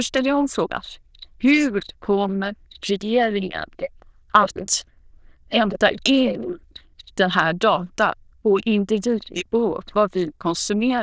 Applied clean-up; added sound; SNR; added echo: neural diffusion model UNIVERSE++.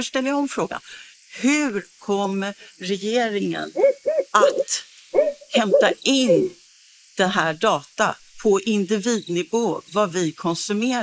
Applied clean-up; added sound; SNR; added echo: neural mask model Resemble Enhance denoiser.